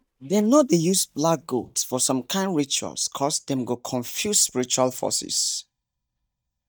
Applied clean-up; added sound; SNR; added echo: neural mask model DeepFilterNet 3.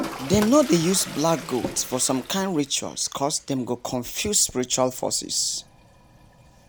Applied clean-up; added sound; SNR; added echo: none; Toilet flush; 14 dB; none.